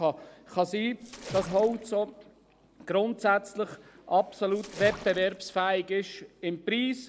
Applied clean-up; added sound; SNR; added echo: none; Splash, splatter; 16 dB; none.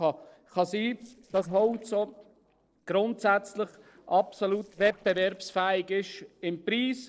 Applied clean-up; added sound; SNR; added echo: neural separator model SepFormer DNS4.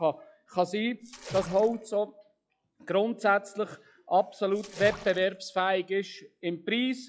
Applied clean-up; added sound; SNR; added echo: classical method log-MMSE.